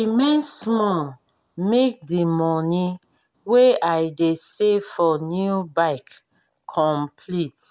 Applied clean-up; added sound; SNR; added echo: none; none; none; none.